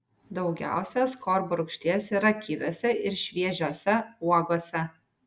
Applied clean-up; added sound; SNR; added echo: none; none; none; none.